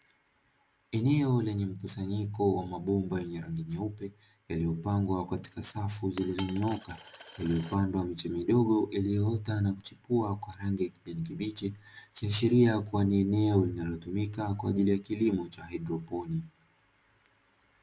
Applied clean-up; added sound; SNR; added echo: none; Coin (dropping); 20 dB; none.